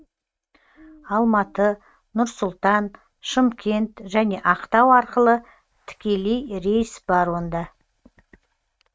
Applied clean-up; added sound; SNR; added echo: neural mask model RNNoise.